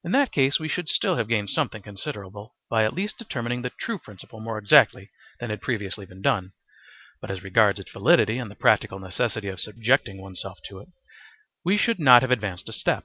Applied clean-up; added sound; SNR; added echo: none; none; none; none.